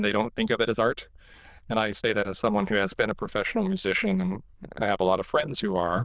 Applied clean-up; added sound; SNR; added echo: neural diffusion model UNIVERSE++.